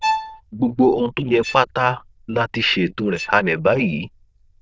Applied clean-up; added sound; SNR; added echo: neural diffusion model UNIVERSE++.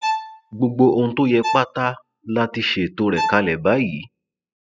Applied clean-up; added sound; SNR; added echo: classical method spectral subtraction.